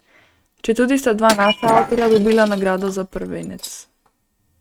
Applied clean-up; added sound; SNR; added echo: neural mask model RNNoise.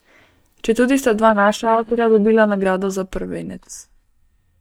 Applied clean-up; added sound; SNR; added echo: neural mask model DeepFilterNet 3.